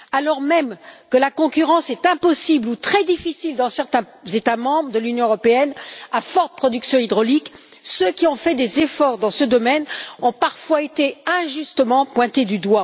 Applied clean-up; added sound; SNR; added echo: none; none; none; none.